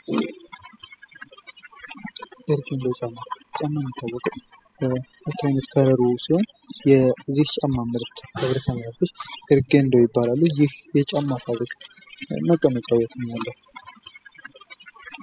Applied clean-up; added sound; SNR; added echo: classical method spectral subtraction.